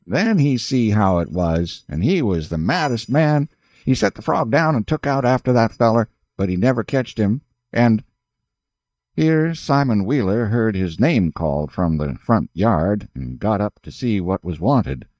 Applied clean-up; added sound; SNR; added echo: neural mask model DeepFilterNet 3.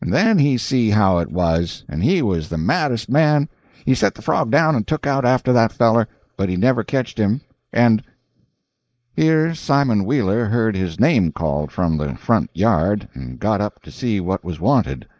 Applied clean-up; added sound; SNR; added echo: neural mask model Resemble Enhance denoiser.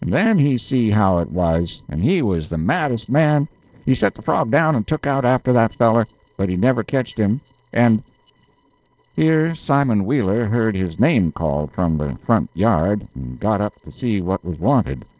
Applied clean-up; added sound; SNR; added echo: neural separator model SepFormer DNS4.